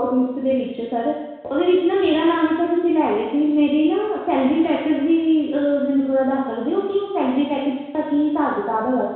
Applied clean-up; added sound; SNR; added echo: none; none; none; reverberation time 1.1 s.